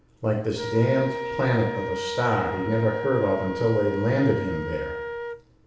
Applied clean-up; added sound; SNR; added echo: none; Wind instrument, woodwind instrument; 7 dB; reverberation time 0.8 s.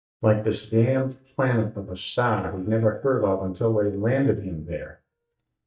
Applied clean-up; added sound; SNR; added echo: neural mask model DeepFilterNet 3.